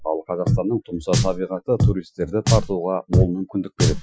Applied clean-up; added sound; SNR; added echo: classical method Wiener filter.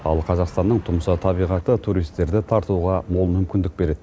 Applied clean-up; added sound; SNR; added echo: none; none; none; none.